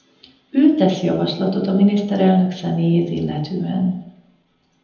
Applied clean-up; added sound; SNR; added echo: none; none; none; reverberation time 0.9 s.